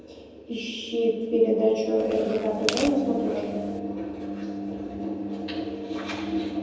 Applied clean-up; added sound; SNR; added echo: none; Tearing; 10 dB; reverberation time 1.1 s.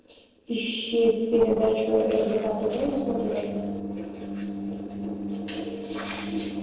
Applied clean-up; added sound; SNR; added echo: neural separator model SepFormer DNS4.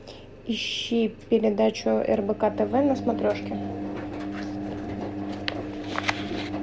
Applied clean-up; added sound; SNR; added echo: none; none; none; none.